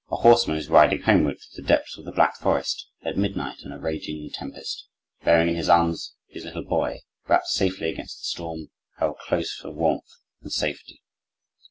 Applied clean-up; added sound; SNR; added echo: none; none; none; none.